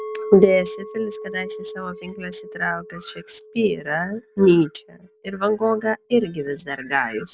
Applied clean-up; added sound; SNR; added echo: none; Chink, clink; 16 dB; none.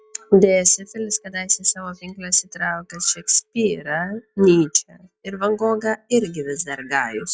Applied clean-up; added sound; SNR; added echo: classical method log-MMSE.